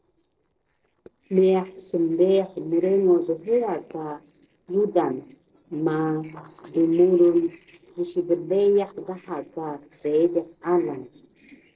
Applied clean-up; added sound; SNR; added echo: neural separator model SepFormer DNS4.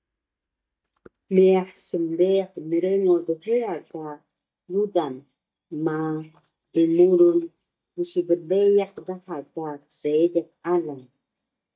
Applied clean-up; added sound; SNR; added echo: neural mask model DeepFilterNet 3.